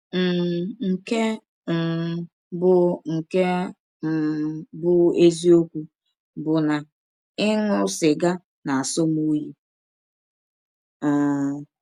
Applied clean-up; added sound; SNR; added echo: none; none; none; none.